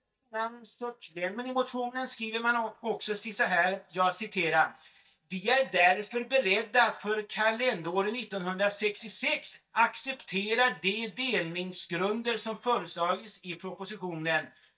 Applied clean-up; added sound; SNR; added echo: neural mask model DeepFilterNet 3.